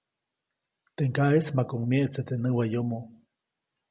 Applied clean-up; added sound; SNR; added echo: none; none; none; none.